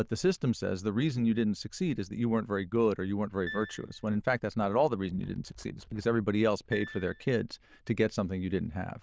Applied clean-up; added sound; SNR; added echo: neural diffusion model UNIVERSE++.